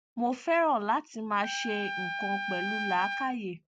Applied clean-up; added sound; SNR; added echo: none; Trumpet; 6 dB; none.